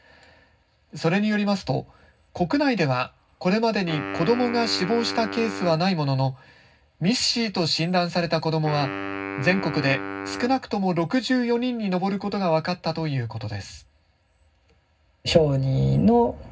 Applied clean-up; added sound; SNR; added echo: none; Wind instrument, woodwind instrument; 10 dB; reverberation time 0.4 s.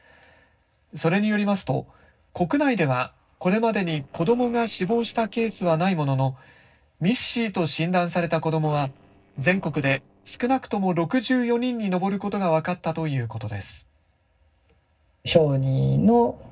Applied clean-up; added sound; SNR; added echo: neural separator model SepFormer DNS4.